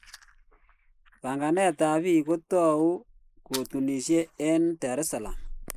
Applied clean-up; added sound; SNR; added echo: neural mask model Resemble Enhance denoiser.